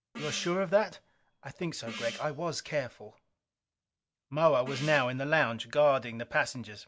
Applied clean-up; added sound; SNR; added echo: none; Gong; 15 dB; none.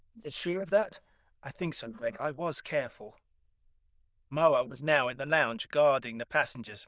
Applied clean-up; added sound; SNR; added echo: neural diffusion model UNIVERSE++.